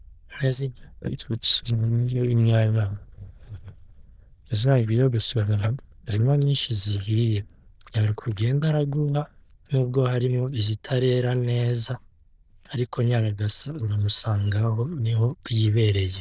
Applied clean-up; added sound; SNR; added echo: neural diffusion model UNIVERSE++.